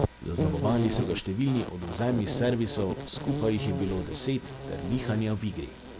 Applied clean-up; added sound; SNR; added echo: none; Insect; 5 dB; none.